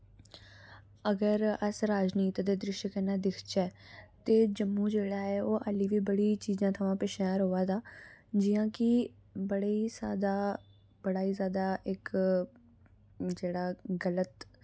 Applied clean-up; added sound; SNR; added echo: none; none; none; none.